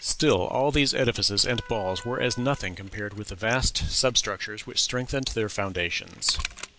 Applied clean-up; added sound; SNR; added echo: none; Mechanisms + Wind instrument, woodwind instrument; 19 dB; none.